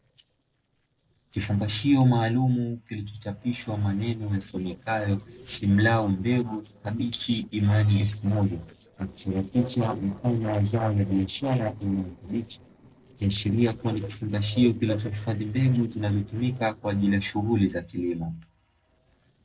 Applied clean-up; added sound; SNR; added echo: neural separator model SepFormer DNS4.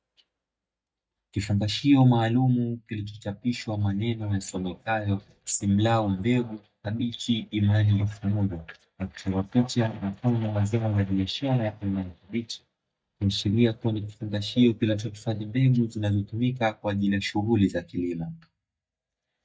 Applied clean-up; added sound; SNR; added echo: neural mask model DeepFilterNet 3.